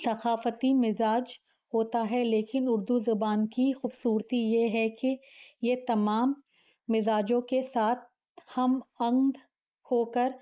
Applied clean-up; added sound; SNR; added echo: neural mask model Resemble Enhance denoiser.